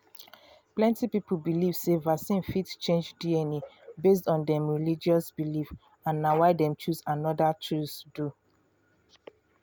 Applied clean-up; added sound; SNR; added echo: none; none; none; none.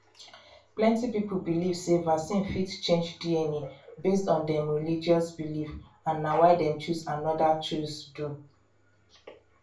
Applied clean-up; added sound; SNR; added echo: none; none; none; reverberation time 0.3 s.